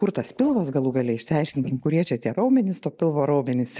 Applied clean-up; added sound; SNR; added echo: neural mask model DeepFilterNet 3.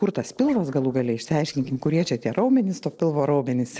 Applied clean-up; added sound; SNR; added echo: neural separator model SepFormer DNS4.